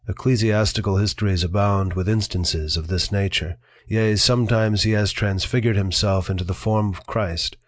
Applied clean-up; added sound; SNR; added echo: none; none; none; none.